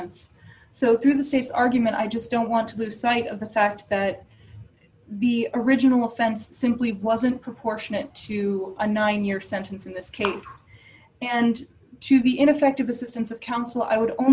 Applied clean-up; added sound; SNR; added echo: none; none; none; none.